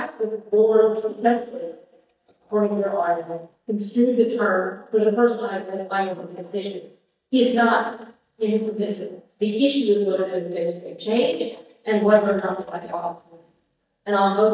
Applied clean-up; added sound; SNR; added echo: neural mask model DeepFilterNet 3.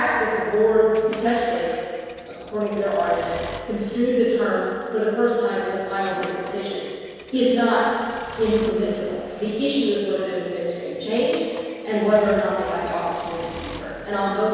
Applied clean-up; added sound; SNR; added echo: none; Accelerating, revving, vroom / Mechanisms; 20 dB; reverberation time 1.9 s.